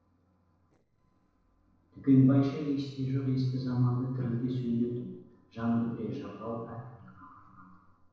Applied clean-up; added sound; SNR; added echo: neural separator model SepFormer DNS4.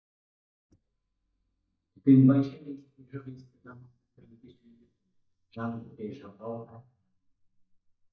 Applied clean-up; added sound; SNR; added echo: neural mask model DeepFilterNet 3.